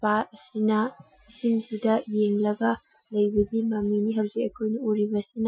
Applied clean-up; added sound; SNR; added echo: classical method Wiener filter.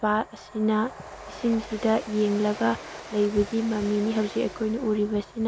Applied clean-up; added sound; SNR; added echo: none; Train; 15 dB; none.